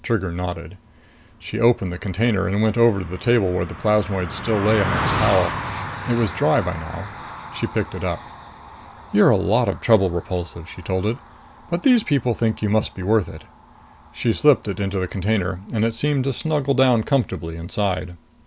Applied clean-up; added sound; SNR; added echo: none; Car passing by; 12 dB; none.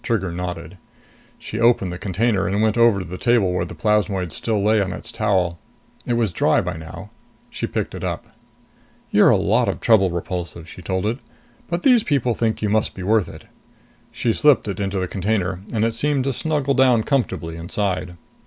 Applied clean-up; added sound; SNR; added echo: none; none; none; none.